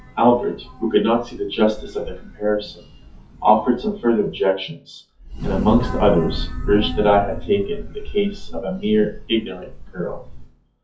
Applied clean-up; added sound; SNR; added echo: classical method WPE with log-MMSE.